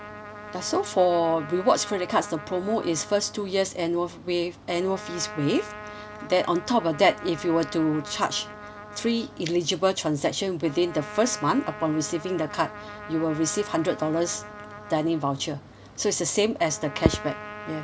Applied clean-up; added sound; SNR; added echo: none; Trumpet; 15 dB; none.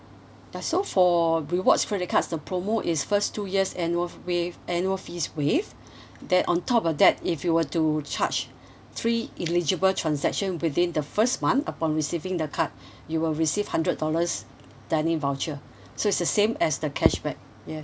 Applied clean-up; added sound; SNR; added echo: none; none; none; none.